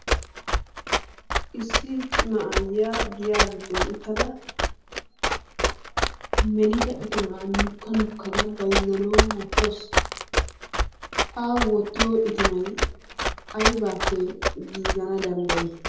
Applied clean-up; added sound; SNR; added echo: none; Run; -1 dB; reverberation time 0.8 s.